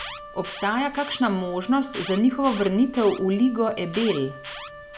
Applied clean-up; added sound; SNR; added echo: none; Wind instrument, woodwind instrument + Alarm; 14 dB; none.